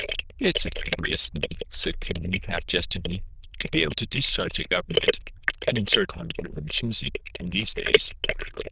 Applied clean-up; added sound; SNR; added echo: neural diffusion model UNIVERSE++.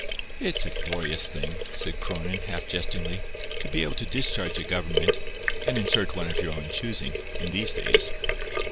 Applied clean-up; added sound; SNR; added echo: none; Sink (filling or washing); -4 dB; none.